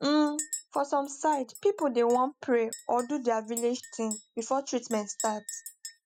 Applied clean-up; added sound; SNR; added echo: classical method spectral subtraction.